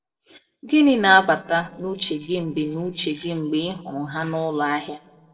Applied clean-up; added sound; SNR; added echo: neural separator model SepFormer DNS4.